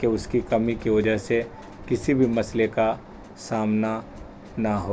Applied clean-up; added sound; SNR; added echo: none; none; none; none.